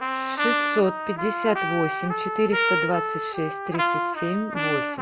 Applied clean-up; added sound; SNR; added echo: none; Trumpet; 0 dB; none.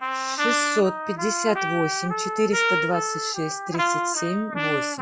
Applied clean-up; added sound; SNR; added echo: classical method log-MMSE.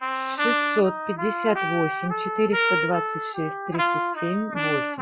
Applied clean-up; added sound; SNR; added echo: classical method Wiener filter.